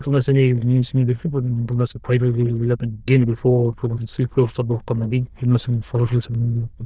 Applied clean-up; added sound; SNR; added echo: neural diffusion model UNIVERSE++.